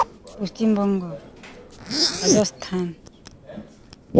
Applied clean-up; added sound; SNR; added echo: none; Zipper (clothing); -1 dB; none.